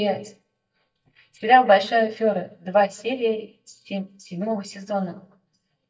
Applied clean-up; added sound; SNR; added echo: neural mask model DeepFilterNet 3.